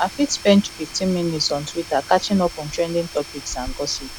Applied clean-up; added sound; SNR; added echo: none; Tools / Domestic sounds, home sounds + Bird vocalization, bird call, bird song; 14 dB; none.